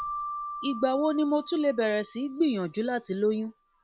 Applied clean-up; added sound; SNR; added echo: none; Keyboard (musical); 12 dB; none.